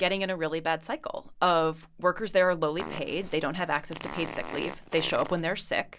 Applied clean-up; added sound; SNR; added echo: none; Fart; 12 dB; none.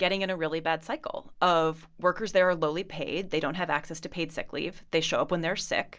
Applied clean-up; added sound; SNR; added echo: none; none; none; none.